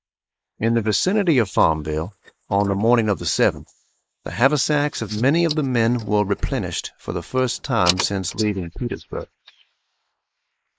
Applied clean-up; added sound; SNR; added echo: neural mask model Resemble Enhance denoiser.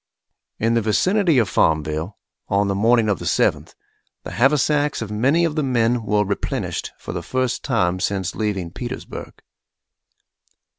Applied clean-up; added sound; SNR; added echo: none; none; none; none.